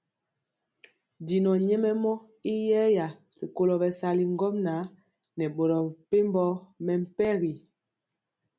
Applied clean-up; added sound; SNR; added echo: none; none; none; none.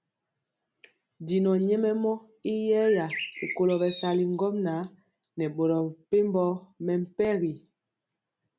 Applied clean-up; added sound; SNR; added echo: none; Bird; 11 dB; none.